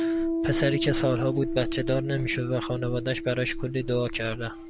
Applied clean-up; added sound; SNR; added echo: none; Piano; 4 dB; none.